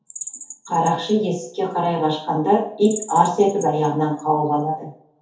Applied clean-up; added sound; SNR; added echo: none; Bird vocalization, bird call, bird song; 18 dB; reverberation time 0.5 s.